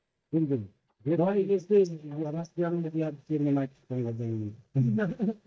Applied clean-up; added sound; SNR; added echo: neural mask model DeepFilterNet 3.